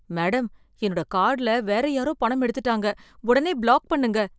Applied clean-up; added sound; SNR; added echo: none; none; none; none.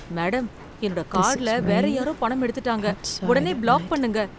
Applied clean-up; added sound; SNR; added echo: none; Rain; 6 dB; none.